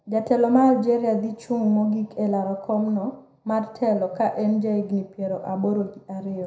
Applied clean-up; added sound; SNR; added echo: none; none; none; reverberation time 0.5 s.